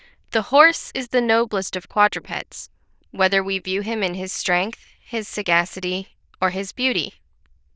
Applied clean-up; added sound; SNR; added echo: neural diffusion model UNIVERSE++.